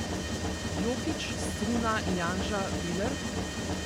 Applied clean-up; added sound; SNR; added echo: none; Mechanisms; -2 dB; none.